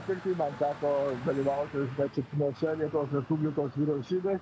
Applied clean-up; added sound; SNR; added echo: none; Traffic noise, roadway noise; 17 dB; none.